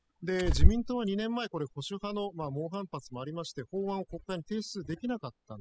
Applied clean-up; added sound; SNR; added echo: classical method spectral subtraction.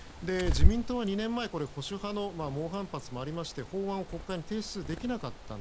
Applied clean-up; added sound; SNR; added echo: none; Bird; -2 dB; none.